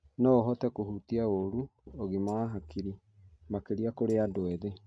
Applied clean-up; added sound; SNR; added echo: neural mask model RNNoise.